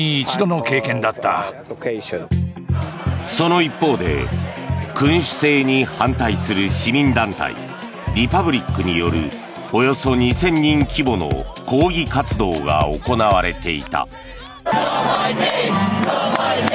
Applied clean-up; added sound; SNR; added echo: none; none; none; none.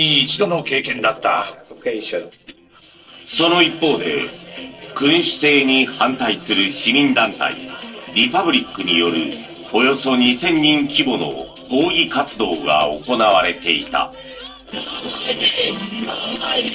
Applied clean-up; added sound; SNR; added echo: neural separator model SepFormer DNS4.